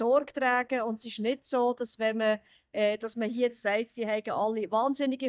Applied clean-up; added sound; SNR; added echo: neural mask model DeepFilterNet 3.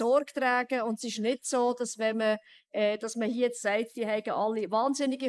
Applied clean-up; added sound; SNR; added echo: neural mask model Resemble Enhance denoiser.